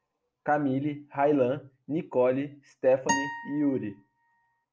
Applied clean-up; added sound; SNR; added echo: none; Acoustic guitar; 7 dB; none.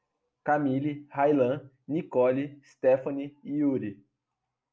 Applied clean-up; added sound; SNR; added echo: none; none; none; none.